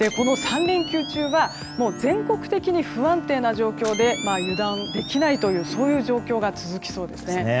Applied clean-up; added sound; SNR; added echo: none; Camera + Bowed string instrument; 11 dB; none.